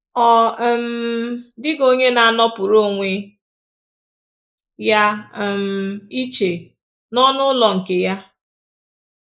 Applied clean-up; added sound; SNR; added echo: neural mask model Resemble Enhance denoiser.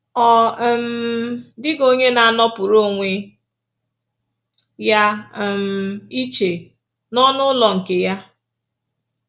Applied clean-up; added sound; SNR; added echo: none; none; none; none.